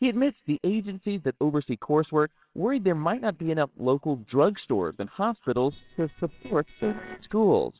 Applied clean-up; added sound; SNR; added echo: neural separator model SepFormer WHAMR!.